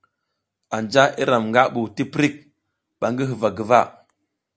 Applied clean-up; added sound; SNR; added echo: none; none; none; none.